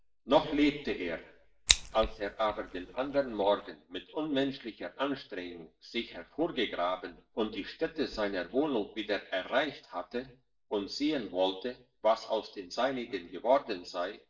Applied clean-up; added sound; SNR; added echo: neural mask model DeepFilterNet 3.